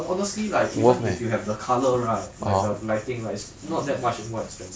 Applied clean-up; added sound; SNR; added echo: none; none; none; none.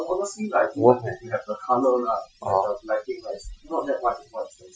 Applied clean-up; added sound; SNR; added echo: classical method Wiener filter.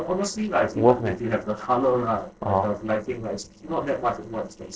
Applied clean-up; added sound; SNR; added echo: neural separator model SepFormer DNS4.